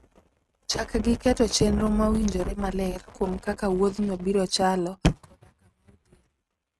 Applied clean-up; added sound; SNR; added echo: neural mask model RNNoise.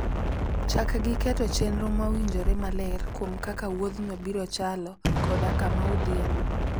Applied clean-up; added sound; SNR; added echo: none; Explosion; -4 dB; none.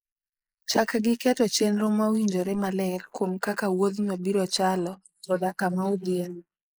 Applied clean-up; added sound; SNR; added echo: neural mask model Resemble Enhance denoiser.